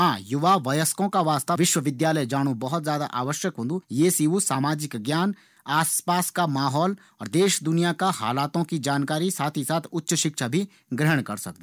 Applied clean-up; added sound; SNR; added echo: none; none; none; none.